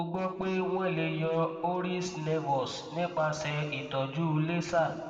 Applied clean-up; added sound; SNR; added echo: none; none; none; reverberation time 1.7 s.